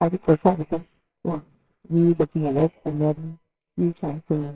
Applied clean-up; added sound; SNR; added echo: neural separator model SepFormer WHAMR!.